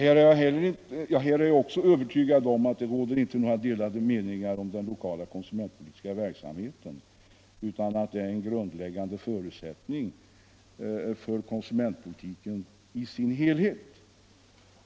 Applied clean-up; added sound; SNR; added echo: none; none; none; none.